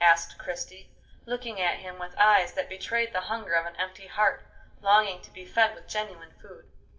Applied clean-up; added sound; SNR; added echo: none; none; none; reverberation time 0.4 s.